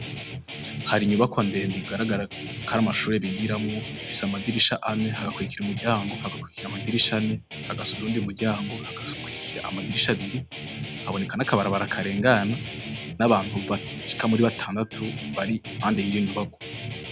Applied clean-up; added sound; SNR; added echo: none; Guitar; 8 dB; none.